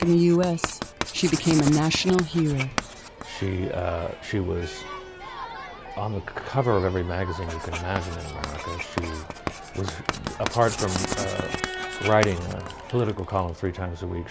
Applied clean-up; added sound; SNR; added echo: none; Writing + Crowd; 8 dB; none.